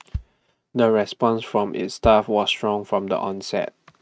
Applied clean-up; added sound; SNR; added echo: neural mask model RNNoise.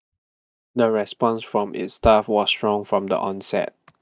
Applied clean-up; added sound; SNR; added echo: neural mask model DeepFilterNet 3.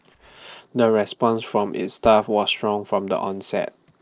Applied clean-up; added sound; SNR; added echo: neural separator model SepFormer DNS4.